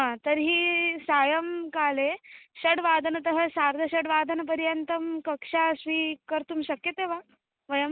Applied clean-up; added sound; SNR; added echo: none; none; none; none.